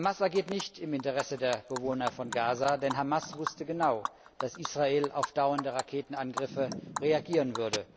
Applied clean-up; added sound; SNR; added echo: none; Animal; 10 dB; none.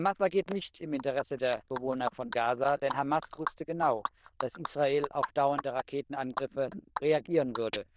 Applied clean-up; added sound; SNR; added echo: neural diffusion model UNIVERSE++.